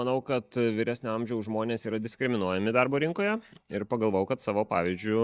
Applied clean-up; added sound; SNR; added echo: neural mask model DeepFilterNet 3.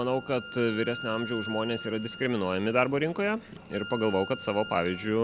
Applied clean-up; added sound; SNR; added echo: none; Bowed string instrument; 13 dB; none.